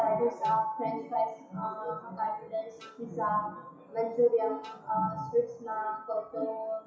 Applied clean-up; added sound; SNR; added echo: classical method WPE with log-MMSE.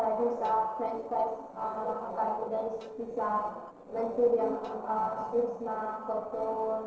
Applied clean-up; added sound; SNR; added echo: neural separator model SepFormer DNS4.